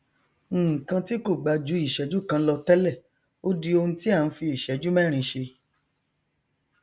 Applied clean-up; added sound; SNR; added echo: none; none; none; none.